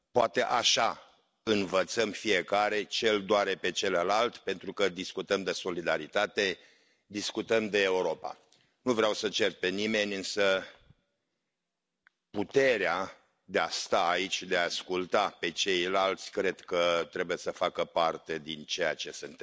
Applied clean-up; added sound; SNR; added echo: none; none; none; none.